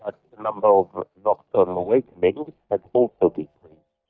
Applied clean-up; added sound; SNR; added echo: neural mask model DeepFilterNet 3.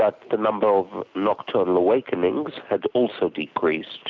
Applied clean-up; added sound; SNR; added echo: none; none; none; none.